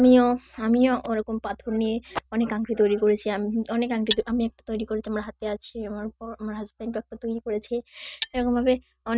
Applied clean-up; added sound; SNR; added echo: neural mask model RNNoise.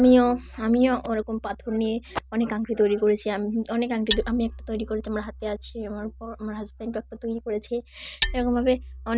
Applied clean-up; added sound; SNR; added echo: none; Hammer; 13 dB; none.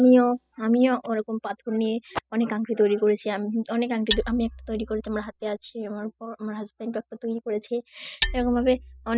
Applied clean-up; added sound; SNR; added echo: classical method spectral subtraction.